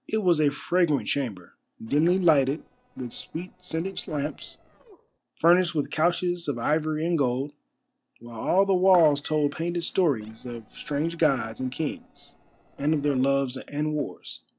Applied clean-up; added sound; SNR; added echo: neural separator model SepFormer DNS4.